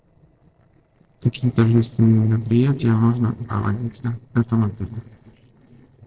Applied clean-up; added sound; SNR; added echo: neural separator model SepFormer DNS4.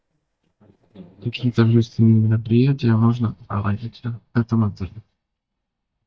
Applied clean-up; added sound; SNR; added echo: neural mask model DeepFilterNet 3.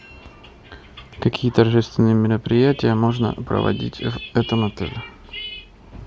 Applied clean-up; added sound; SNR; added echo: none; none; none; none.